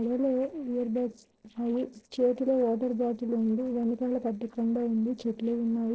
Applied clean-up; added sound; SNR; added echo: neural separator model SepFormer DNS4.